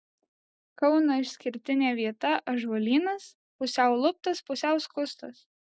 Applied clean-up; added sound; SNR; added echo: none; none; none; none.